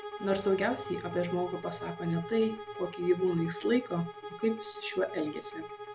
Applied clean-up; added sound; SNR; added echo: none; Bowed string instrument; 11 dB; none.